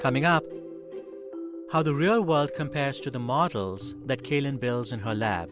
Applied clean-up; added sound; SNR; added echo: none; none; none; none.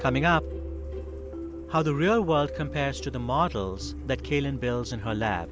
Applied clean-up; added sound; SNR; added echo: none; Truck; 12 dB; none.